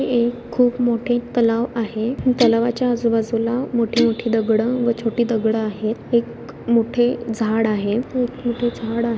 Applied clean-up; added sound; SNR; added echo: none; Guitar; 12 dB; none.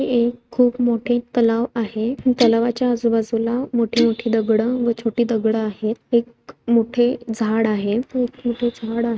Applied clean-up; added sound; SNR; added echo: neural mask model RNNoise.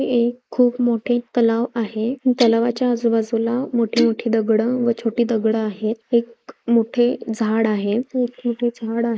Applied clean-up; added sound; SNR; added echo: neural mask model Resemble Enhance denoiser.